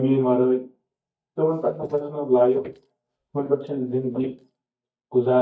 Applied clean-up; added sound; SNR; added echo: neural mask model DeepFilterNet 3.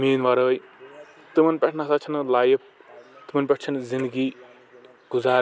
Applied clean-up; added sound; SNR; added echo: none; none; none; none.